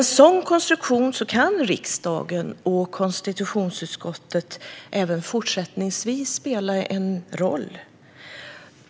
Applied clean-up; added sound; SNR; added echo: none; none; none; none.